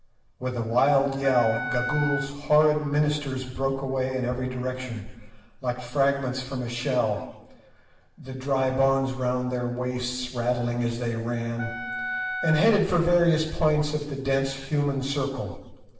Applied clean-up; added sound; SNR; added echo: none; Wind instrument, woodwind instrument; 8 dB; reverberation time 1.0 s.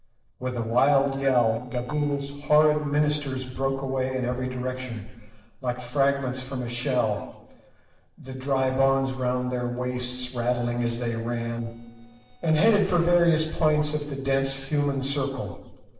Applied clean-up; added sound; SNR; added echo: neural separator model SepFormer DNS4.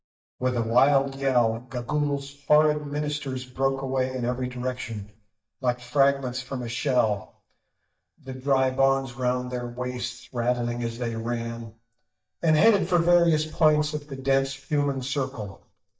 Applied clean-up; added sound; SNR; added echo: neural mask model DeepFilterNet 3.